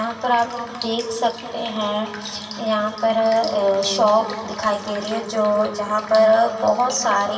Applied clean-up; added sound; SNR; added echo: none; Drip; 18 dB; reverberation time 2.6 s.